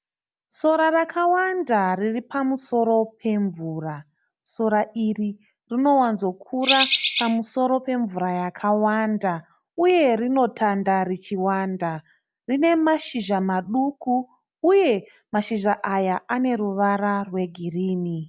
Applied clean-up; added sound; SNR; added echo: none; Bird; 0 dB; none.